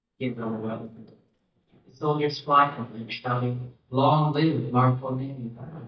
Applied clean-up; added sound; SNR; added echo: neural mask model DeepFilterNet 3.